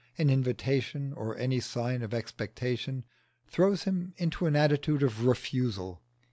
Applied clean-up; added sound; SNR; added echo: none; none; none; none.